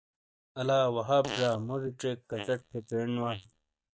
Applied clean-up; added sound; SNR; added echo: neural mask model DeepFilterNet 3.